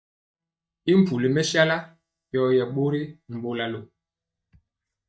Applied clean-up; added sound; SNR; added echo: neural mask model DeepFilterNet 3.